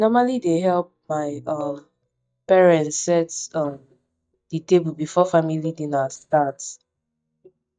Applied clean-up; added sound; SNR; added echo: neural mask model DeepFilterNet 3.